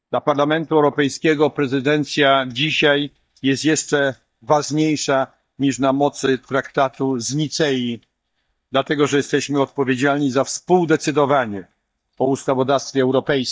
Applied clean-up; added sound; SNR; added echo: neural mask model DeepFilterNet 3.